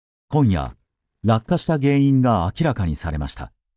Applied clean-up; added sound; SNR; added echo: neural mask model DeepFilterNet 3.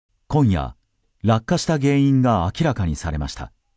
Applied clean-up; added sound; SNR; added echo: none; none; none; none.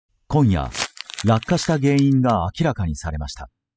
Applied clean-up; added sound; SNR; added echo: classical method spectral subtraction.